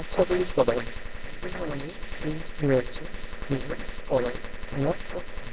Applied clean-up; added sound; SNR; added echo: neural separator model SepFormer WHAMR!.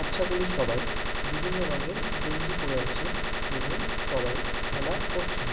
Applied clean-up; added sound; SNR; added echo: none; Gunshot, gunfire; -5 dB; reverberation time 1.1 s.